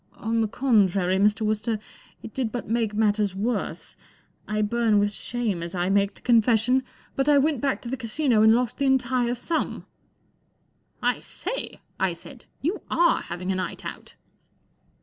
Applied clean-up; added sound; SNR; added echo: none; none; none; none.